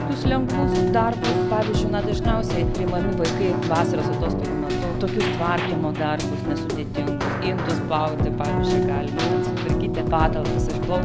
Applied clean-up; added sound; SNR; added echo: none; Keyboard (musical); -4 dB; none.